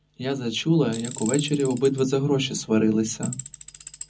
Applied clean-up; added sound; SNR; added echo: none; Tools; 14 dB; reverberation time 0.4 s.